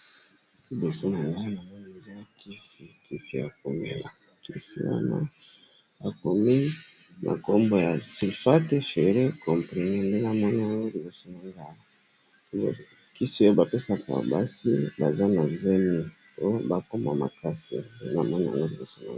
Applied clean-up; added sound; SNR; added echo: none; none; none; none.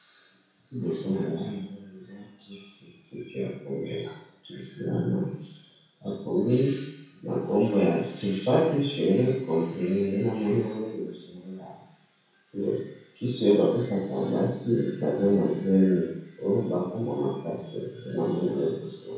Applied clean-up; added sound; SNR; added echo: none; none; none; reverberation time 0.6 s.